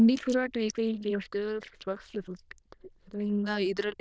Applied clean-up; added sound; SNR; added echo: neural diffusion model UNIVERSE++.